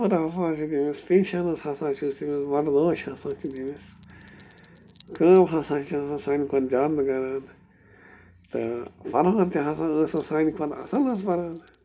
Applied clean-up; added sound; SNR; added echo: none; Chime; -2 dB; reverberation time 0.3 s.